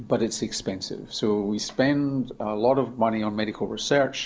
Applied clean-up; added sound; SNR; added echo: none; none; none; none.